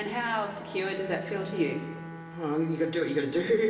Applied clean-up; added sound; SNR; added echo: none; Bowed string instrument; 13 dB; reverberation time 1.3 s.